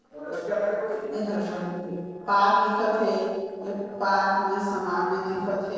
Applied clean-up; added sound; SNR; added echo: neural separator model SepFormer DNS4.